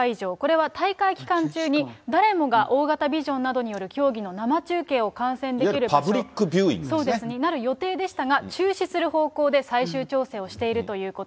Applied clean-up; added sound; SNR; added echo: none; none; none; none.